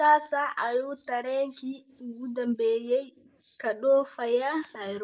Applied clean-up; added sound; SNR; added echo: neural mask model Resemble Enhance denoiser.